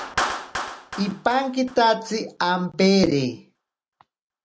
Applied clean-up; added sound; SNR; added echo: none; Clapping; 11 dB; none.